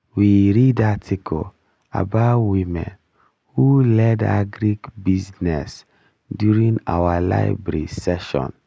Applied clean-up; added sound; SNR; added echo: none; none; none; none.